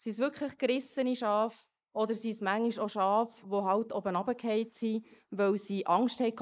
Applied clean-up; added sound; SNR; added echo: neural mask model Resemble Enhance denoiser.